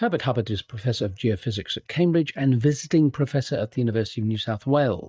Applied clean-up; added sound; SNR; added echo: neural mask model DeepFilterNet 3.